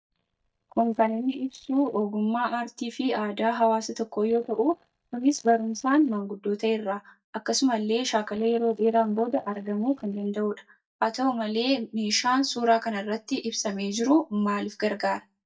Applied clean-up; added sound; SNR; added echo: neural mask model DeepFilterNet 3.